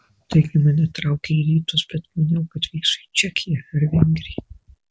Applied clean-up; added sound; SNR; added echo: none; none; none; none.